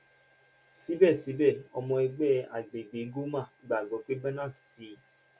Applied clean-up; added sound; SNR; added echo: none; none; none; none.